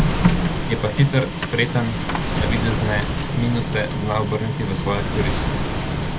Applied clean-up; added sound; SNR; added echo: none; Waves, surf + Printer; -2 dB; none.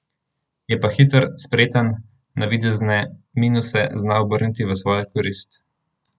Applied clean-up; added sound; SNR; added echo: none; none; none; none.